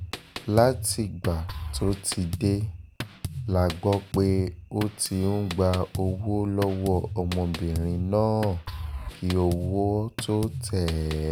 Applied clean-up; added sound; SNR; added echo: none; Drum kit; 10 dB; none.